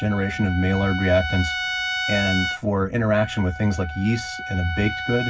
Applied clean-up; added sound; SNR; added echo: none; Trumpet; 6 dB; reverberation time 0.4 s.